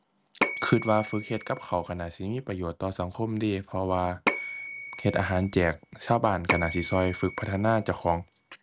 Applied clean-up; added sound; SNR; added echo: none; Bell / Telephone; 4 dB; none.